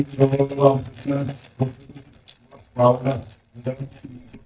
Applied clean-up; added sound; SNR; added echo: neural mask model DeepFilterNet 3.